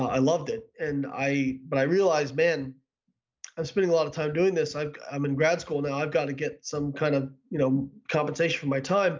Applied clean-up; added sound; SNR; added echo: none; none; none; none.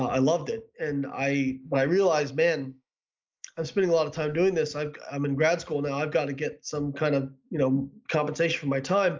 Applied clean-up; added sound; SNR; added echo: neural mask model Resemble Enhance denoiser.